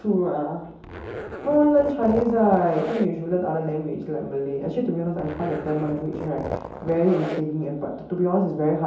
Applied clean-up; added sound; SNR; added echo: none; Zipper (clothing); 10 dB; reverberation time 2.8 s.